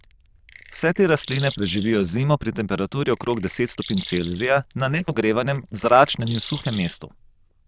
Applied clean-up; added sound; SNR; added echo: neural diffusion model UNIVERSE++.